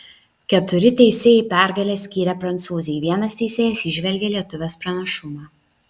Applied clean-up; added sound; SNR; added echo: none; none; none; none.